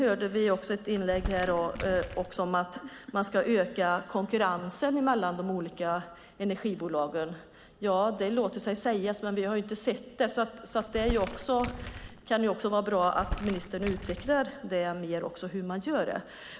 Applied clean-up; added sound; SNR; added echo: none; Crumpling, crinkling; 9 dB; none.